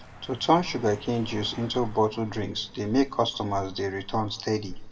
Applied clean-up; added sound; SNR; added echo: none; Car passing by; 14 dB; reverberation time 1.4 s.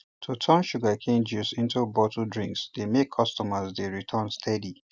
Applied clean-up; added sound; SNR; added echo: none; none; none; none.